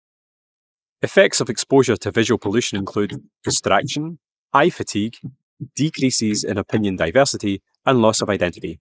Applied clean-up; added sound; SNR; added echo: neural mask model Resemble Enhance denoiser.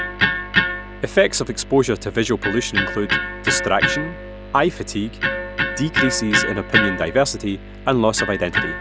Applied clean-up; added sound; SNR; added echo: none; Electric guitar; 2 dB; none.